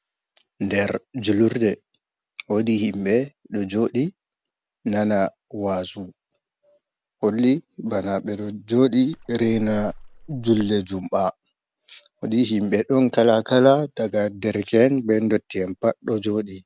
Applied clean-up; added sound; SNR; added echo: none; Splash, splatter; 16 dB; none.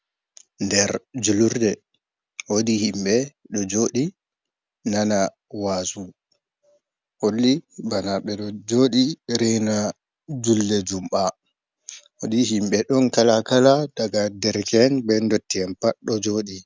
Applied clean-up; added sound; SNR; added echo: none; none; none; none.